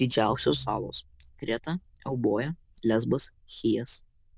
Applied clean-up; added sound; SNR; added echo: neural diffusion model UNIVERSE++.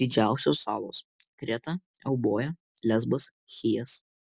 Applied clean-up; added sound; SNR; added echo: none; none; none; none.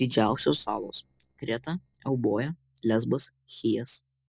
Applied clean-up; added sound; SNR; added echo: neural separator model SepFormer DNS4.